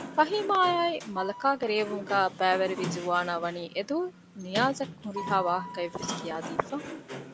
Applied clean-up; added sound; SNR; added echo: none; Sliding door; 10 dB; none.